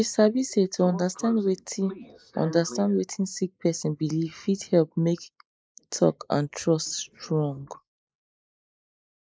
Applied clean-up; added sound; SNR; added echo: neural mask model Resemble Enhance denoiser.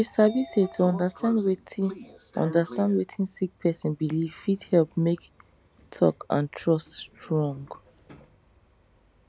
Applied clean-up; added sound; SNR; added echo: none; Sliding door / Train; 19 dB; none.